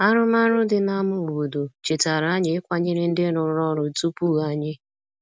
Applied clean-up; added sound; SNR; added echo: none; none; none; none.